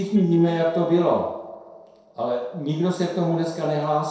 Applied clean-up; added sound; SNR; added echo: neural separator model SepFormer DNS4.